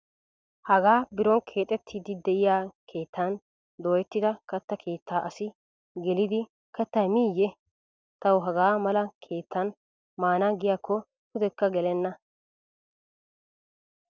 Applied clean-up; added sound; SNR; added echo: none; none; none; none.